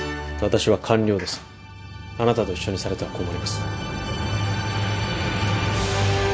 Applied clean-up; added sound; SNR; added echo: none; none; none; none.